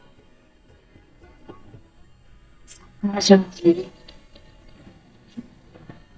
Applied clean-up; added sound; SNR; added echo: neural mask model DeepFilterNet 3.